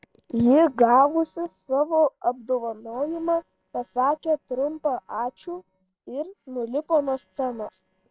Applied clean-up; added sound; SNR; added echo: neural separator model SepFormer DNS4.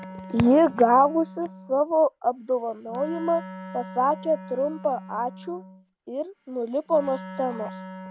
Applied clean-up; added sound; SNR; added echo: none; Wind instrument, woodwind instrument; 16 dB; none.